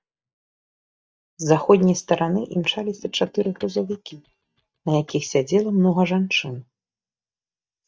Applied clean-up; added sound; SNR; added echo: neural mask model DeepFilterNet 3.